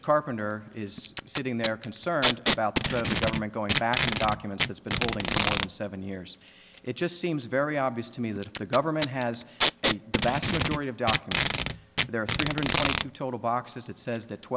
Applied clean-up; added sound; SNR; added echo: none; Packing tape, duct tape; -1 dB; none.